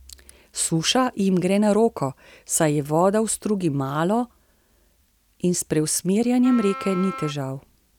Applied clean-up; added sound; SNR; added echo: none; Wind instrument, woodwind instrument; 12 dB; none.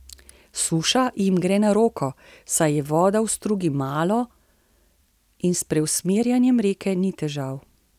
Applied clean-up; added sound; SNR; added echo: none; none; none; none.